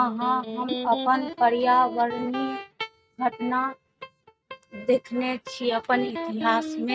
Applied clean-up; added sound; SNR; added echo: neural mask model RNNoise.